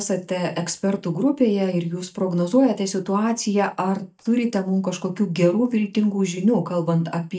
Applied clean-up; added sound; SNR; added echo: neural mask model DeepFilterNet 3.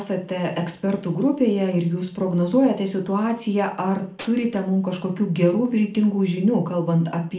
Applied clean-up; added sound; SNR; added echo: none; Tools; 16 dB; reverberation time 0.4 s.